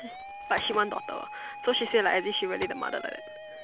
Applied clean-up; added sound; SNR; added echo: none; Musical instrument + Tap; 11 dB; none.